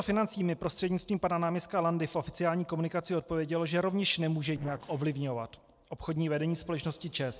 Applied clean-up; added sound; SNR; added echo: neural separator model SepFormer DNS4.